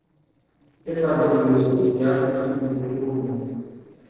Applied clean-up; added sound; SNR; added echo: neural separator model SepFormer DNS4.